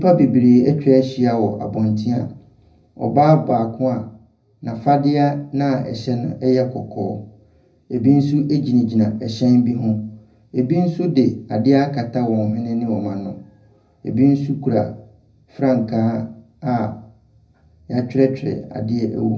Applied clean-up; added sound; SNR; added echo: none; none; none; reverberation time 0.4 s.